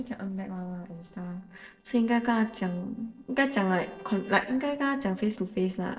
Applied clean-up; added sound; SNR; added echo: neural separator model SepFormer DNS4.